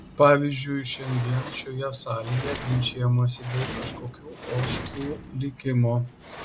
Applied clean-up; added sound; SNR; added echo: none; Sliding door; 10 dB; none.